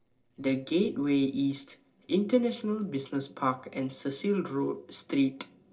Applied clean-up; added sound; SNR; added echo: neural separator model SepFormer DNS4.